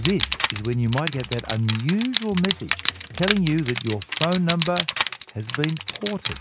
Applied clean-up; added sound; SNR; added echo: none; Crushing; 4 dB; none.